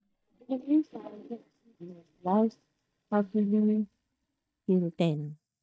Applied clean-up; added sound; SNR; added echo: neural mask model DeepFilterNet 3.